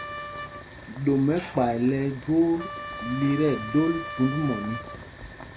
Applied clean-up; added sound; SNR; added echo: none; Boiling + Trumpet; 11 dB; none.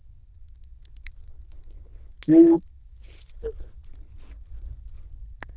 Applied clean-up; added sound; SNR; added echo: neural diffusion model UNIVERSE++.